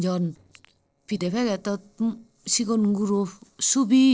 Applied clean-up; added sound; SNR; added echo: neural separator model SepFormer DNS4.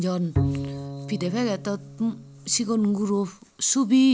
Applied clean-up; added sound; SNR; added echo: none; Bowed string instrument; 7 dB; none.